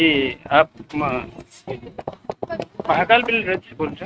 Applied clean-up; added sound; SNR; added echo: neural mask model RNNoise.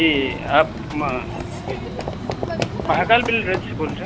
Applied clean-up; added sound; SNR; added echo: none; Run / Train; 5 dB; none.